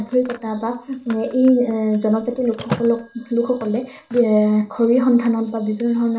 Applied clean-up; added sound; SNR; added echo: none; Telephone; 18 dB; reverberation time 0.4 s.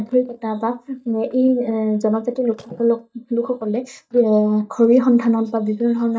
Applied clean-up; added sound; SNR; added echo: neural mask model DeepFilterNet 3.